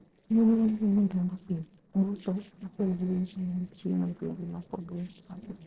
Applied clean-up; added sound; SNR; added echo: neural separator model SepFormer DNS4.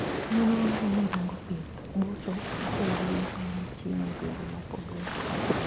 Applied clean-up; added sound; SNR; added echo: none; Waves, surf; 2 dB; none.